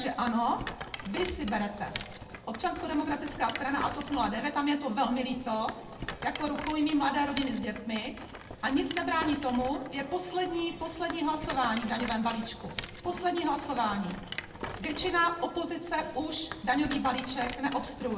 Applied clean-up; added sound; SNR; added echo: none; Rattle; 11 dB; reverberation time 0.6 s.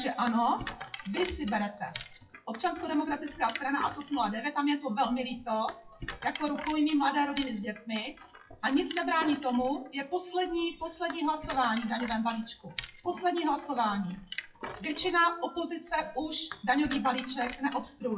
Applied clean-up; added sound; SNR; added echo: classical method WPE with log-MMSE.